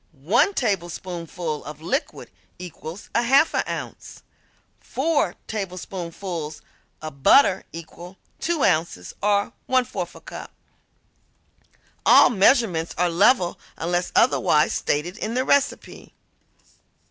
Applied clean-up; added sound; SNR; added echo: none; none; none; none.